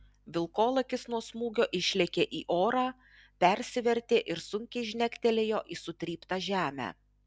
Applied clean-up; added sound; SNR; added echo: none; none; none; none.